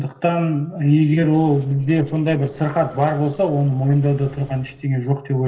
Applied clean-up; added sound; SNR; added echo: neural separator model SepFormer DNS4.